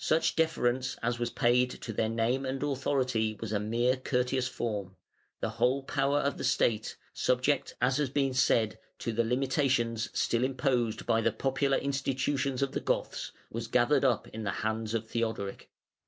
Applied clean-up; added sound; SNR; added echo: none; none; none; none.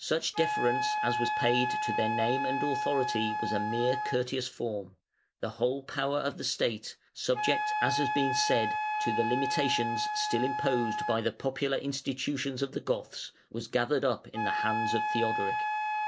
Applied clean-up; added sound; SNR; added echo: none; Wind instrument, woodwind instrument; 2 dB; none.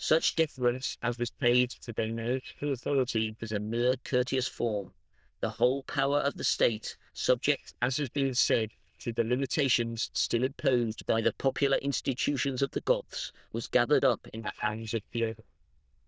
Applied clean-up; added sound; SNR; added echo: neural diffusion model UNIVERSE++.